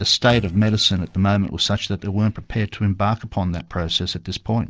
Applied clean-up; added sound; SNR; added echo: neural separator model SepFormer DNS4.